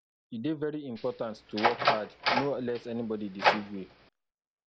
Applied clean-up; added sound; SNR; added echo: none; Door; -3 dB; none.